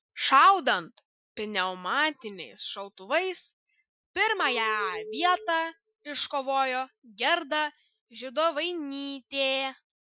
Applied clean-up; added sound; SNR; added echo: classical method Wiener filter.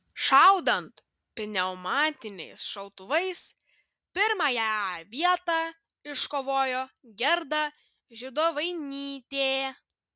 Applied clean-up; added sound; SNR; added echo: none; none; none; none.